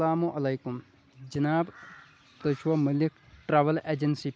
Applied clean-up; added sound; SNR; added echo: none; none; none; none.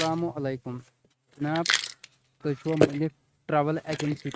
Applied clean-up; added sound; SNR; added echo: neural mask model RNNoise.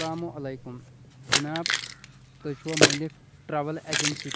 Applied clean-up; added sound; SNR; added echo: none; Keys jangling; -5 dB; none.